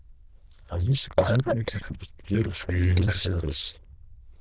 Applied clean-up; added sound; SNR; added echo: neural diffusion model UNIVERSE++.